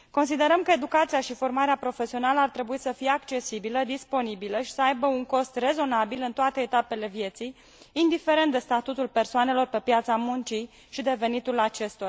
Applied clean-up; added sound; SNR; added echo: none; none; none; none.